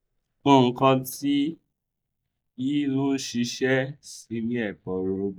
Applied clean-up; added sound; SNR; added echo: neural mask model DeepFilterNet 3.